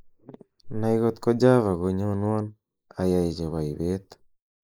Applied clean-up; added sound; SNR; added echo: neural mask model Resemble Enhance denoiser.